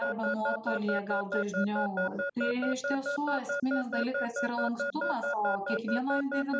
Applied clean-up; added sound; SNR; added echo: none; Alarm / Keyboard (musical); 1 dB; none.